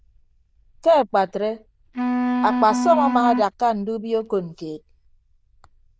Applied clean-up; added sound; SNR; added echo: neural diffusion model UNIVERSE++.